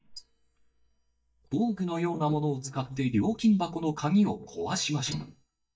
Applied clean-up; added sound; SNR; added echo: neural mask model DeepFilterNet 3.